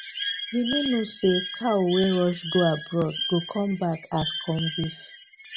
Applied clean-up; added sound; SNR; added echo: none; Bird; 8 dB; none.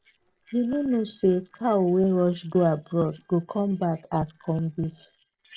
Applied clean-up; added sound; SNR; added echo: neural separator model SepFormer DNS4.